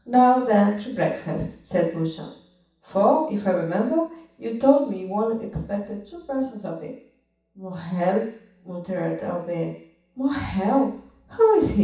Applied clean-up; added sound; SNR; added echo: none; none; none; reverberation time 0.7 s.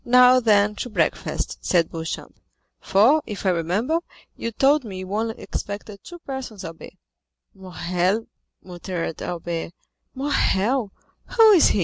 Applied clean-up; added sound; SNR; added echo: none; none; none; none.